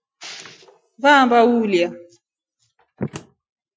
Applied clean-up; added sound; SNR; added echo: classical method Wiener filter.